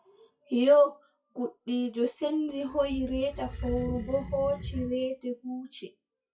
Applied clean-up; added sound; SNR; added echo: classical method WPE with log-MMSE.